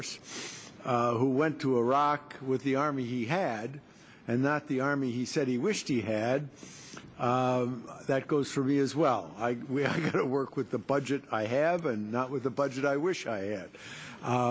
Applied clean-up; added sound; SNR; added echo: none; none; none; none.